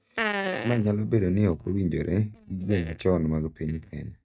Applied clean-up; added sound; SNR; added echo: neural mask model DeepFilterNet 3.